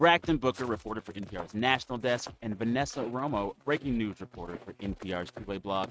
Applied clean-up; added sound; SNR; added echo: neural mask model RNNoise.